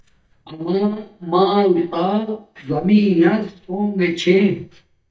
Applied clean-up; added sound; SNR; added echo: neural mask model DeepFilterNet 3.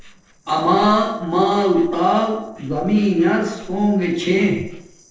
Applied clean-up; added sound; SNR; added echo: neural separator model SepFormer DNS4.